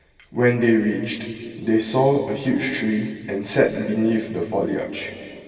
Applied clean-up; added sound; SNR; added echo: none; none; none; reverberation time 2.5 s.